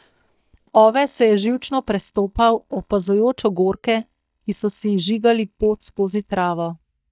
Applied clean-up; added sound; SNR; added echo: neural mask model DeepFilterNet 3.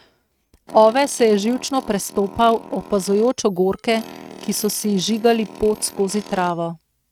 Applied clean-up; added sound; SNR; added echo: neural mask model RNNoise.